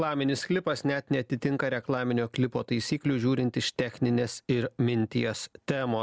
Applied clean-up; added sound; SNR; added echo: none; none; none; none.